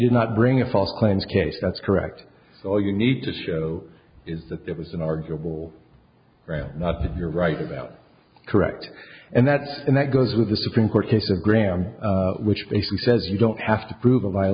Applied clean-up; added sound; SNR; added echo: none; none; none; none.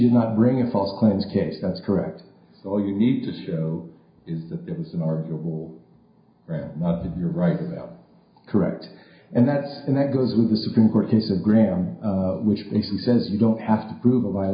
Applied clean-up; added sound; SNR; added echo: none; none; none; reverberation time 0.5 s.